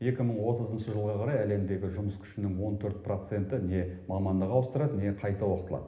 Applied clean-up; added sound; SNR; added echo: none; none; none; reverberation time 1.0 s.